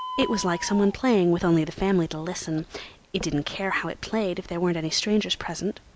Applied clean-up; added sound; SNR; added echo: none; Bird; 17 dB; none.